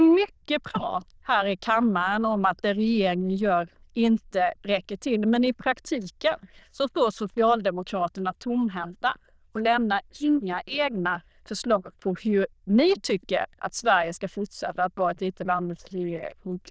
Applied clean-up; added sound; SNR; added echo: neural diffusion model UNIVERSE++.